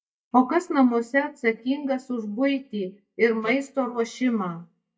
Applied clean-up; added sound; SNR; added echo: neural mask model DeepFilterNet 3.